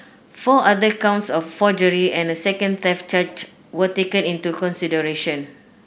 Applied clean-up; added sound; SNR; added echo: none; none; none; none.